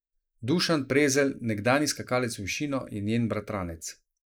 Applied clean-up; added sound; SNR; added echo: neural mask model Resemble Enhance denoiser.